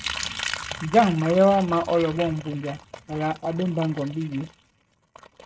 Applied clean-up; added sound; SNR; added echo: neural mask model RNNoise.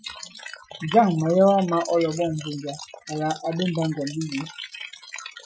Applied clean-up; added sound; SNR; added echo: classical method Wiener filter.